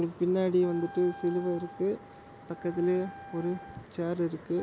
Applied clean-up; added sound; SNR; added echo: none; Wind instrument, woodwind instrument; 18 dB; none.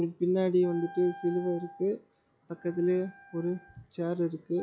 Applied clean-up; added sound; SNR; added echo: classical method log-MMSE.